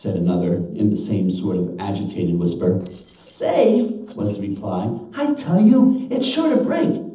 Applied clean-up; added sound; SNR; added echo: neural separator model SepFormer DNS4.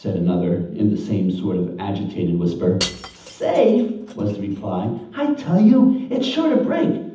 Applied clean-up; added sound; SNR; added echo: none; Shatter / Crushing; 16 dB; reverberation time 0.8 s.